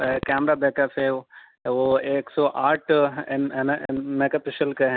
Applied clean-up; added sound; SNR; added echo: none; none; none; none.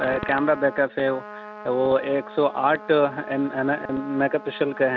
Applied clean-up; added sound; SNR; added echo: none; Trumpet; 15 dB; none.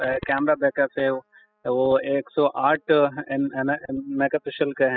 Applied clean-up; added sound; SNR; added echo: classical method spectral subtraction.